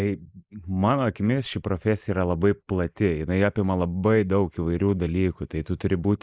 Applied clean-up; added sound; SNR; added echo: neural mask model Resemble Enhance denoiser.